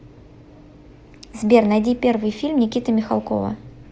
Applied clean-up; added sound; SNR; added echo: none; none; none; none.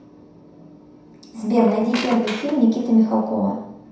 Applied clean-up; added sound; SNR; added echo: none; Squeak; 12 dB; reverberation time 0.7 s.